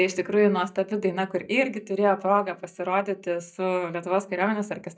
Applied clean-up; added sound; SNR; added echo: neural mask model DeepFilterNet 3.